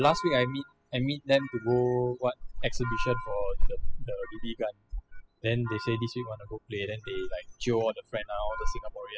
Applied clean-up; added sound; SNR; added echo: classical method spectral subtraction.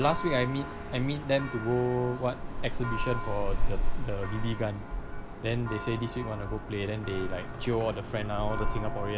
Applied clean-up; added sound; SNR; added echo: none; Church bell; 0 dB; none.